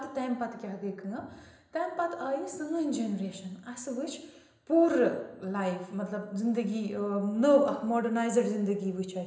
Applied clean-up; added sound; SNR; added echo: none; none; none; reverberation time 0.9 s.